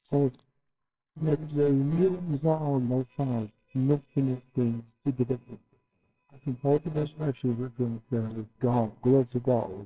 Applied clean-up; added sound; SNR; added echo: neural separator model SepFormer WHAMR!.